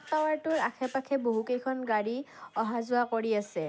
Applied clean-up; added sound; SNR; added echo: none; none; none; none.